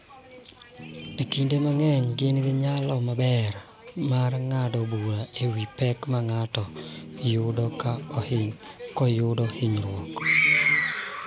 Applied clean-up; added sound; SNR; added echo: none; Bass guitar; 13 dB; none.